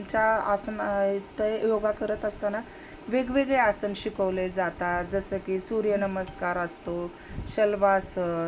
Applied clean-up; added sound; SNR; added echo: none; none; none; reverberation time 0.2 s.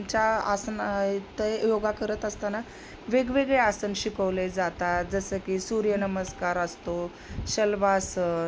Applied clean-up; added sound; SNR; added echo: none; none; none; none.